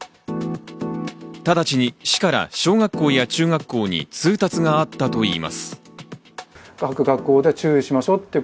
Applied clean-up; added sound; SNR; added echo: none; none; none; none.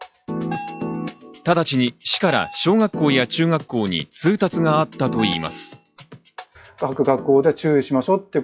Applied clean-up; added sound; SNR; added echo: classical method log-MMSE.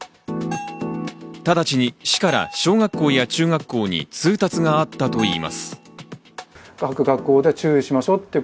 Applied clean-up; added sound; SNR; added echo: none; Bell; 17 dB; none.